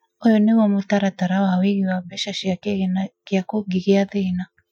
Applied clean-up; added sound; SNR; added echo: classical method Wiener filter.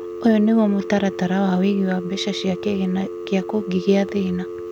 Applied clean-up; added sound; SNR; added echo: none; Telephone; 10 dB; none.